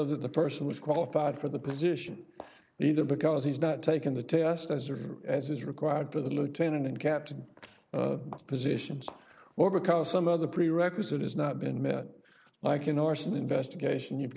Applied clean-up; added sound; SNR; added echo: neural mask model Resemble Enhance denoiser.